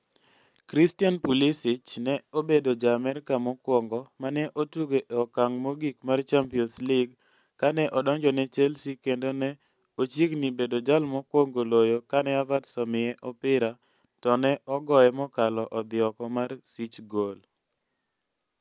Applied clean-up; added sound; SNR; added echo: none; none; none; none.